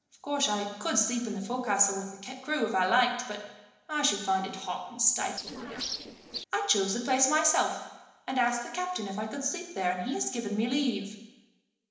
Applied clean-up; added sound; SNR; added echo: neural separator model SepFormer DNS4.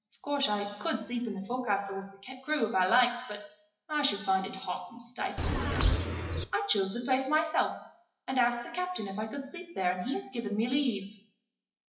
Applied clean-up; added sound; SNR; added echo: classical method WPE with log-MMSE.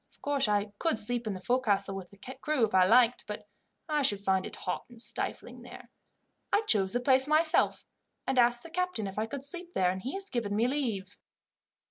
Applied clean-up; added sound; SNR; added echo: none; none; none; none.